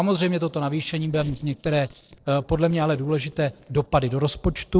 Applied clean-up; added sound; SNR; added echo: neural separator model SepFormer DNS4.